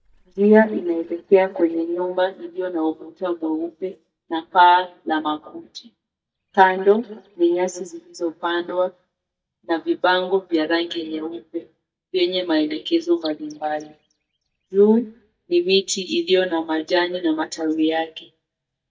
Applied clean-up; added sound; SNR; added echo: neural mask model DeepFilterNet 3.